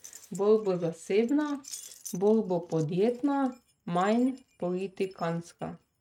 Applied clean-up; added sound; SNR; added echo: neural mask model RNNoise.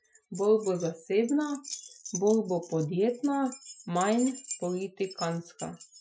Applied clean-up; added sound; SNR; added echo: classical method Wiener filter.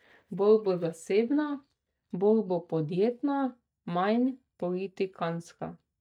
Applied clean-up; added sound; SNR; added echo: neural mask model DeepFilterNet 3.